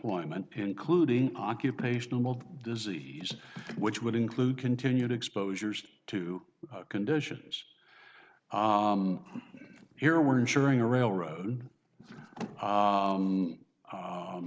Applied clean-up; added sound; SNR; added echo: none; none; none; none.